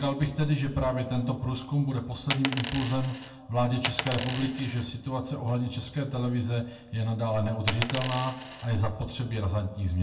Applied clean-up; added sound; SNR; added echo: none; Coin (dropping); 2 dB; reverberation time 0.3 s.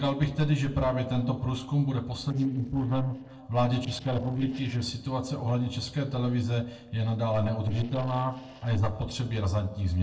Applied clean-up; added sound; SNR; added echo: neural separator model SepFormer DNS4.